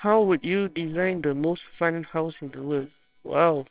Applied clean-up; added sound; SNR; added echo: neural separator model SepFormer WHAMR!.